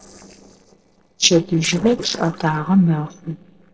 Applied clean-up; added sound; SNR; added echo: neural separator model SepFormer DNS4.